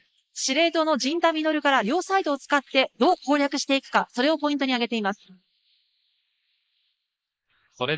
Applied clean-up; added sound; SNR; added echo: neural mask model Resemble Enhance denoiser.